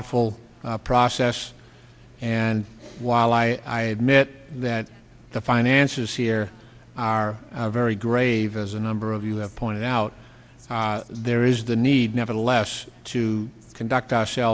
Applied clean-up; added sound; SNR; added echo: none; none; none; none.